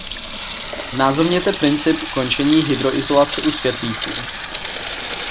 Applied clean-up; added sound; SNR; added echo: none; Sink (filling or washing) / Water tap, faucet; 6 dB; none.